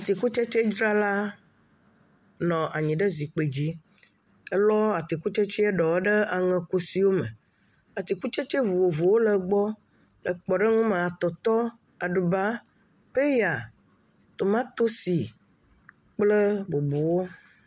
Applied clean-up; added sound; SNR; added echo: none; none; none; none.